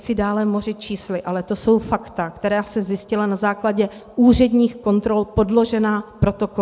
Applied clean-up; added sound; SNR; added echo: none; none; none; none.